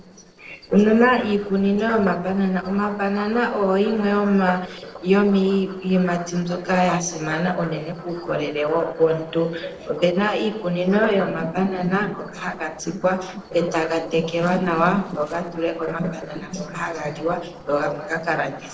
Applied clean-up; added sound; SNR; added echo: neural separator model SepFormer DNS4.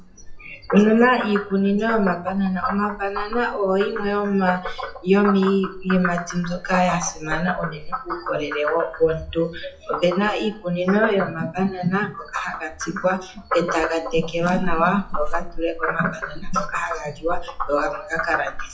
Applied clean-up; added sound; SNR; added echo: classical method WPE with log-MMSE.